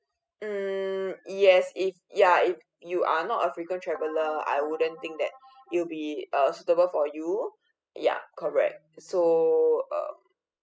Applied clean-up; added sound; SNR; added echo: classical method spectral subtraction.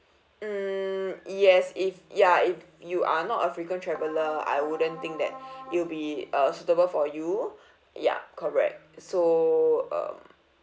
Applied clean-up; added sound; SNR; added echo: none; Keyboard (musical); 16 dB; none.